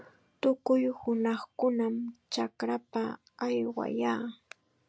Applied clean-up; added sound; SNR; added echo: none; none; none; none.